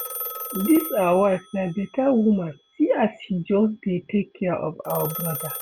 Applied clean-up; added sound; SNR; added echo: none; Telephone; 13 dB; none.